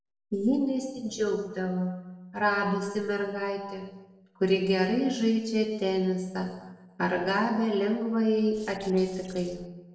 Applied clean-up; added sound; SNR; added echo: neural separator model SepFormer DNS4.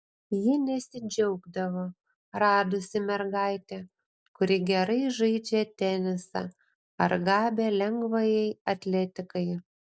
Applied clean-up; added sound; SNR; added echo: none; none; none; none.